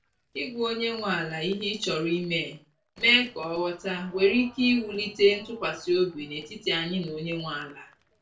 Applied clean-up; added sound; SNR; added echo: neural separator model SepFormer DNS4.